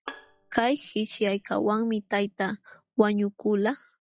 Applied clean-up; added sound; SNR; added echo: classical method log-MMSE.